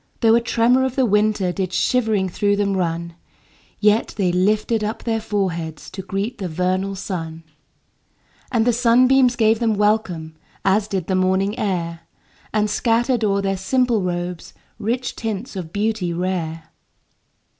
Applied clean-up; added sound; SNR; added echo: none; none; none; none.